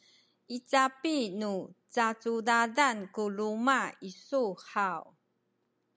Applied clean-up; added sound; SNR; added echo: none; none; none; none.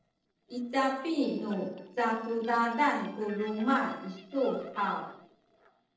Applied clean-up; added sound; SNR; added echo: neural separator model SepFormer DNS4.